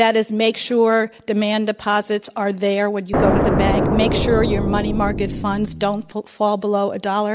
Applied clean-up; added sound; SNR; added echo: none; Explosion; 0 dB; none.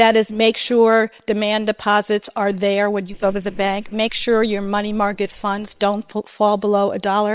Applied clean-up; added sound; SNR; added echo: neural separator model SepFormer WHAM!.